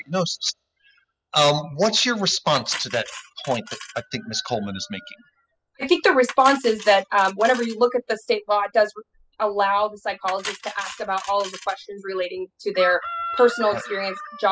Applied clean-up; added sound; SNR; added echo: classical method spectral subtraction.